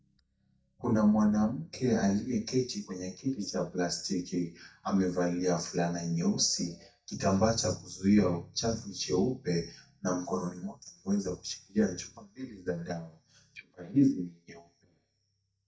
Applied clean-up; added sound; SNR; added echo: neural mask model DeepFilterNet 3.